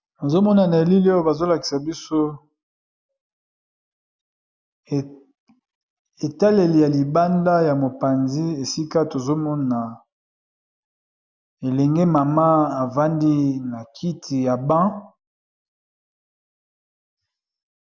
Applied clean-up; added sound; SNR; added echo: none; none; none; none.